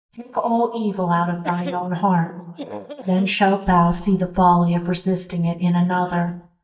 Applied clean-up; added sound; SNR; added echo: neural mask model DeepFilterNet 3.